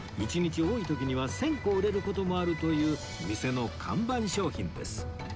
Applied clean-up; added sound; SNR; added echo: none; none; none; none.